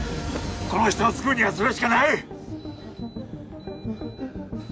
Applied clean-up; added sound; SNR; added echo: none; none; none; none.